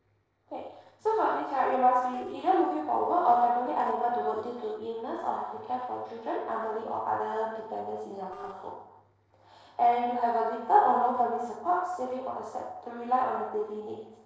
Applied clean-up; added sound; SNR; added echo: neural separator model SepFormer DNS4.